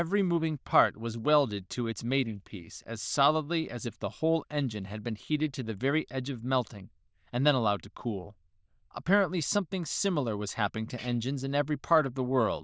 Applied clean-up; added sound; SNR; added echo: neural diffusion model UNIVERSE++.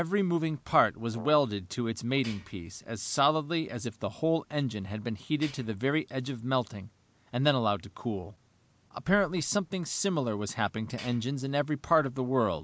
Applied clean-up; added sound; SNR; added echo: none; Tools + Brass instrument; 17 dB; none.